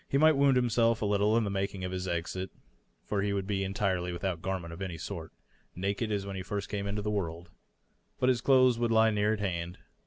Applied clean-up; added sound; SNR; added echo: none; none; none; none.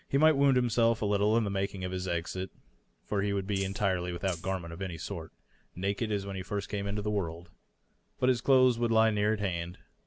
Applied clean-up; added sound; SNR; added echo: none; Rattle (instrument); 15 dB; none.